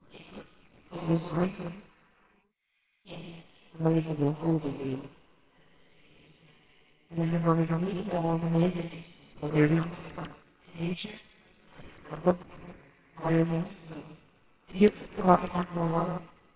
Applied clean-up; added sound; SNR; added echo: neural separator model SepFormer WHAMR!.